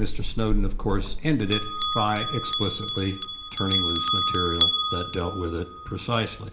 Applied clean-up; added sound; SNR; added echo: none; Bell; -1 dB; reverberation time 0.5 s.